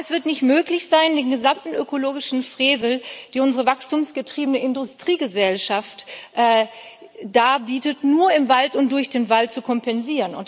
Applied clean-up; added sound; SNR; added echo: none; none; none; none.